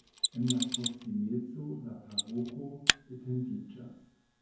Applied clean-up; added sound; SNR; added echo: none; Mechanisms; 0 dB; reverberation time 0.9 s.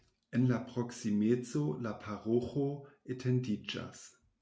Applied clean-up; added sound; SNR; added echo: none; none; none; none.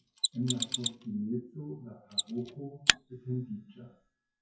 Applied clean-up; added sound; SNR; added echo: classical method WPE with log-MMSE.